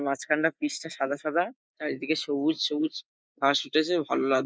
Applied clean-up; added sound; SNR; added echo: neural mask model Resemble Enhance denoiser.